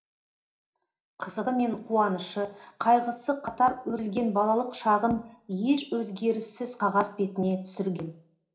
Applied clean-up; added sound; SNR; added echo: none; none; none; reverberation time 0.4 s.